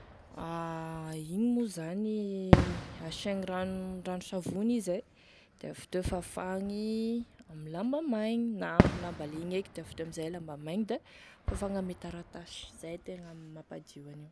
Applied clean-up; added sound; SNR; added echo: none; Fireworks; 1 dB; none.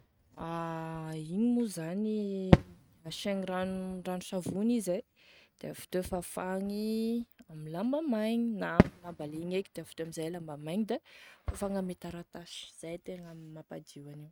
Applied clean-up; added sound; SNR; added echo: neural mask model RNNoise.